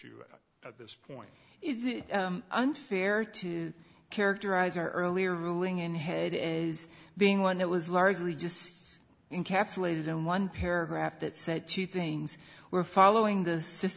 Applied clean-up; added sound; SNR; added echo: none; none; none; none.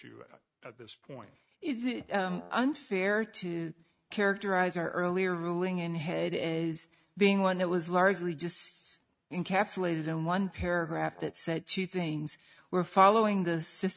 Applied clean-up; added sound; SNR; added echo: neural mask model RNNoise.